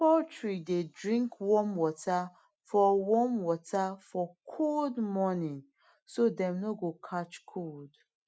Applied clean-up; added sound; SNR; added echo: none; none; none; none.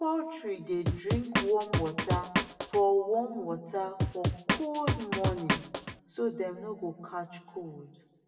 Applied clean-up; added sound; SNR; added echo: none; Drum; -2 dB; reverberation time 1.0 s.